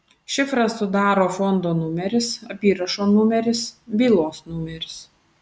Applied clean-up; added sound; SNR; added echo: none; none; none; none.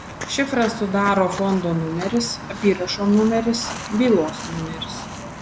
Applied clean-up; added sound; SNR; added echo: none; Walk, footsteps; 11 dB; none.